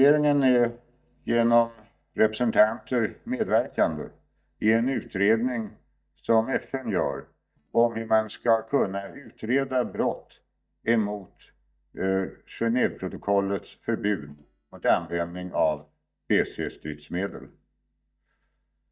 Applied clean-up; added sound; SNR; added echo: neural mask model DeepFilterNet 3.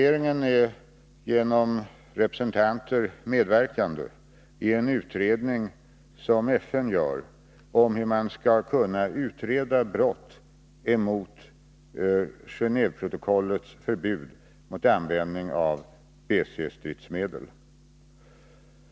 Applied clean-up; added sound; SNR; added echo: none; none; none; none.